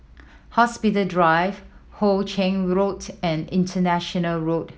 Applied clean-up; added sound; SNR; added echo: none; none; none; none.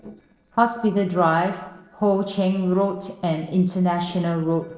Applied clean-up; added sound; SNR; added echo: neural separator model SepFormer DNS4.